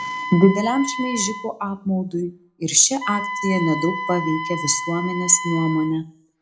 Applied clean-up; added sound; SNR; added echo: none; Wind instrument, woodwind instrument; 9 dB; reverberation time 0.2 s.